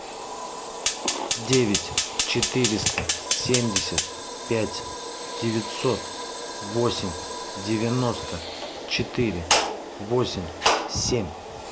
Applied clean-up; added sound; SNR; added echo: none; Fire; 1 dB; none.